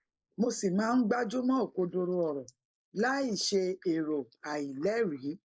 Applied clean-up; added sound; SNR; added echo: neural mask model Resemble Enhance denoiser.